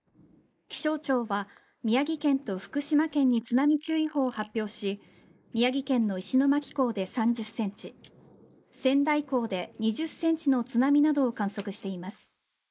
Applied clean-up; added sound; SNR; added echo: neural mask model Resemble Enhance denoiser.